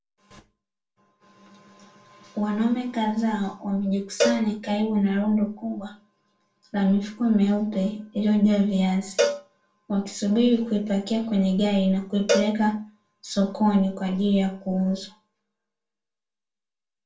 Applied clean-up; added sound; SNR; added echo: none; Cowbell; 6 dB; reverberation time 0.2 s.